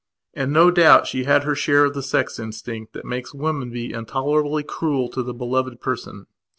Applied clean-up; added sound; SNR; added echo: none; none; none; none.